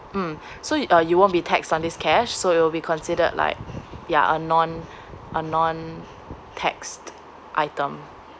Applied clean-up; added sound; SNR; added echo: none; none; none; none.